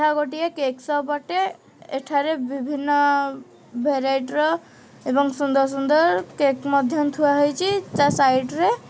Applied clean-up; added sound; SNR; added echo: none; none; none; none.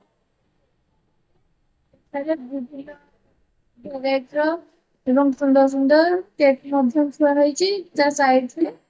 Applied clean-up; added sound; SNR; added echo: neural mask model DeepFilterNet 3.